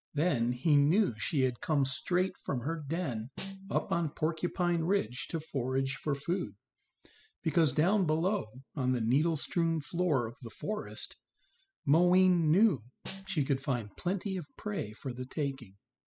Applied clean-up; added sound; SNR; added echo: classical method spectral subtraction.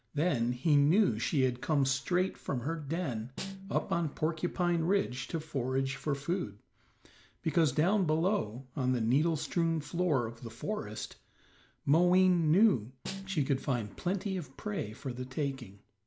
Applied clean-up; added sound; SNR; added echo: none; Snare drum; 15 dB; none.